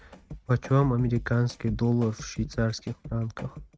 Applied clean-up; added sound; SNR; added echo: neural mask model RNNoise.